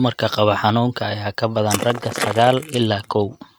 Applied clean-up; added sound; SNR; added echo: neural mask model RNNoise.